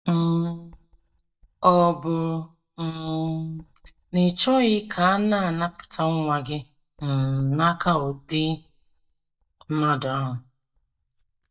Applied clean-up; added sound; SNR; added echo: neural mask model DeepFilterNet 3.